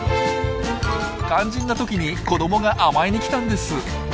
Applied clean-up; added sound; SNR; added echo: none; none; none; none.